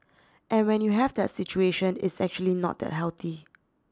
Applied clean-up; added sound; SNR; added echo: none; none; none; none.